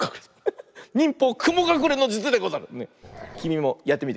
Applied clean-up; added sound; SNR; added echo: none; Growling; 20 dB; none.